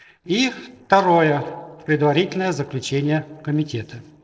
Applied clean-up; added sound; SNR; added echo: neural separator model SepFormer DNS4.